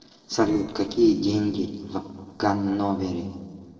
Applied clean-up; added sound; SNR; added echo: neural separator model SepFormer DNS4.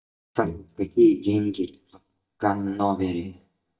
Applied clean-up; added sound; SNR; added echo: neural mask model DeepFilterNet 3.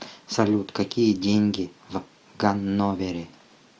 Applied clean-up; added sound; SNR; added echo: none; none; none; none.